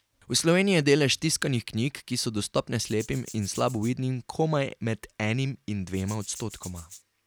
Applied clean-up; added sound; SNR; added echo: none; Rattle (instrument); 18 dB; none.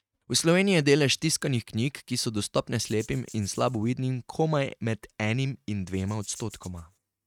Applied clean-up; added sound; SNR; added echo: neural mask model RNNoise.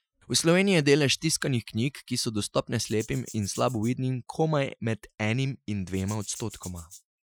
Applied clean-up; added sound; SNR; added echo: classical method Wiener filter.